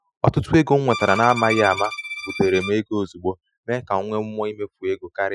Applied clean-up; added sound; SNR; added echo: classical method Wiener filter.